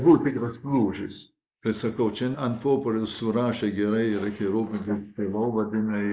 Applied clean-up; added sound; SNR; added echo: neural mask model Resemble Enhance denoiser.